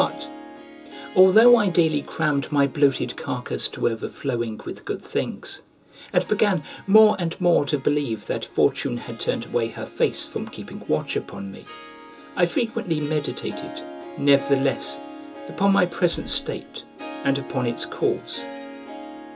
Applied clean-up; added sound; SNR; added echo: none; Harp; 16 dB; reverberation time 0.2 s.